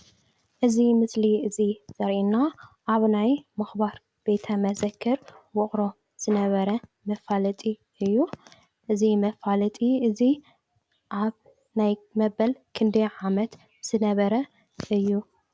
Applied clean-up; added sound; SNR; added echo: none; none; none; none.